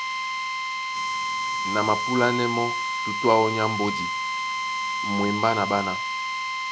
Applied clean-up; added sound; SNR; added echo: none; Drill; 1 dB; none.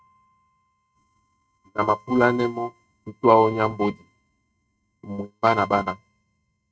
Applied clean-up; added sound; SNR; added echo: neural mask model RNNoise.